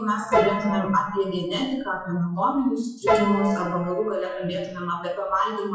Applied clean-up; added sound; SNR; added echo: classical method WPE with log-MMSE.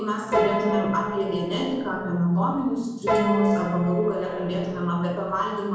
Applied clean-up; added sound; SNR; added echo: none; Piano; 4 dB; reverberation time 0.8 s.